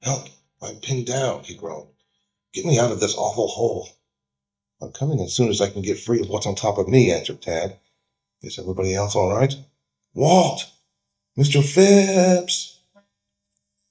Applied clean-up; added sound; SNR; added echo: neural mask model DeepFilterNet 3.